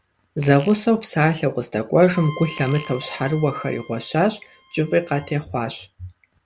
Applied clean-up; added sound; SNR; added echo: none; Bowed string instrument + Fart; 19 dB; none.